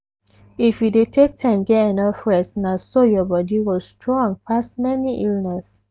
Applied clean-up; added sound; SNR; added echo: none; none; none; none.